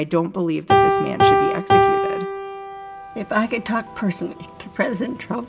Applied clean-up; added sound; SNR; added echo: none; Piano; -4 dB; reverberation time 0.4 s.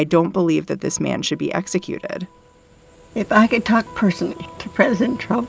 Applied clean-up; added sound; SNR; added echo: none; none; none; none.